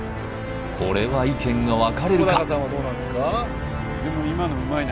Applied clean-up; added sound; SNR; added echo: none; none; none; none.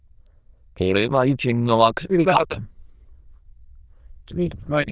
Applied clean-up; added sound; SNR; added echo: neural diffusion model UNIVERSE++.